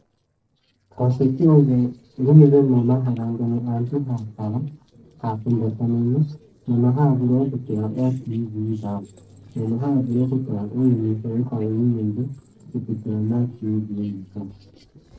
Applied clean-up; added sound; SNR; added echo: neural separator model SepFormer DNS4.